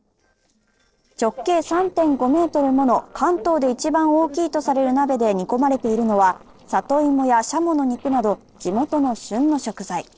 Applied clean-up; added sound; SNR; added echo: neural separator model SepFormer DNS4.